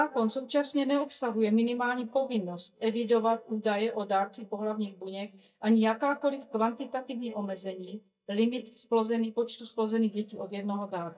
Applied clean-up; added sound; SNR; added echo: neural mask model DeepFilterNet 3.